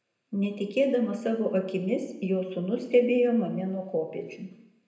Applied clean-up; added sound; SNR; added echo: none; none; none; reverberation time 0.8 s.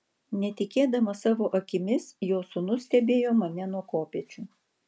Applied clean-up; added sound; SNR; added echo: none; none; none; none.